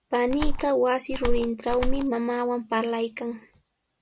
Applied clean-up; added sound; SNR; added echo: none; Bird; -3 dB; none.